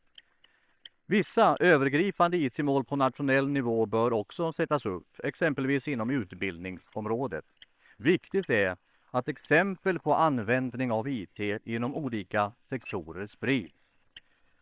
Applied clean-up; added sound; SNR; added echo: neural separator model SepFormer WHAM!.